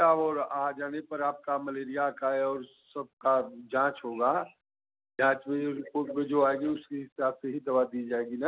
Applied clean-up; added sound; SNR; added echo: none; none; none; none.